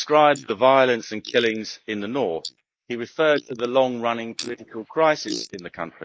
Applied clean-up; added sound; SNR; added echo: neural mask model Resemble Enhance denoiser.